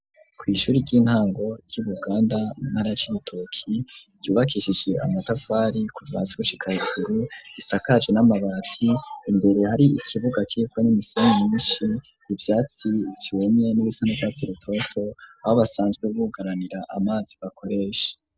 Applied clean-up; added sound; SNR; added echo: none; none; none; none.